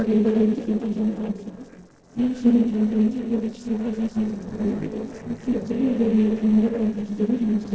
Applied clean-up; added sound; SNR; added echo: neural separator model SepFormer DNS4.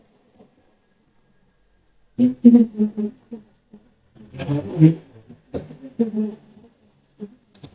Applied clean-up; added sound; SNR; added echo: neural mask model DeepFilterNet 3.